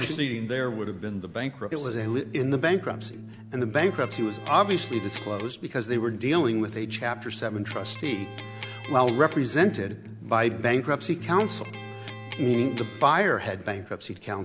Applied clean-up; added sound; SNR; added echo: none; Electric guitar; 12 dB; none.